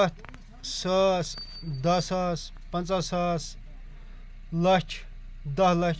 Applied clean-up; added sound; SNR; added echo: none; none; none; none.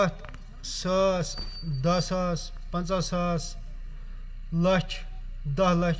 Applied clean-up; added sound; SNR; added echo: none; Car; 19 dB; reverberation time 0.7 s.